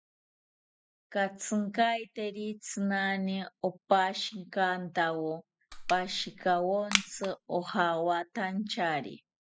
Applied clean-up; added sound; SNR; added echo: classical method spectral subtraction.